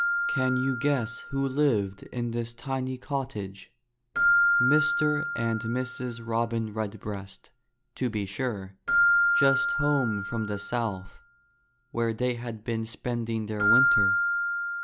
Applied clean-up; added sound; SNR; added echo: none; Keyboard (musical); 0 dB; none.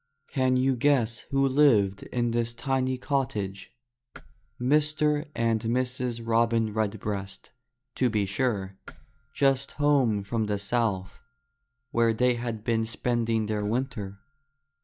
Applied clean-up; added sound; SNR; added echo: neural mask model DeepFilterNet 3.